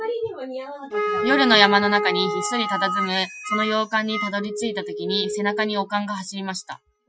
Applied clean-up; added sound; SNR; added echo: classical method Wiener filter.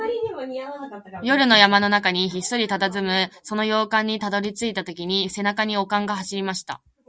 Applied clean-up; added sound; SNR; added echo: none; none; none; none.